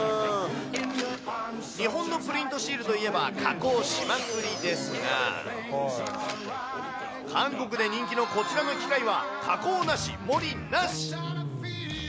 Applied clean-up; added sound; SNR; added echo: none; none; none; none.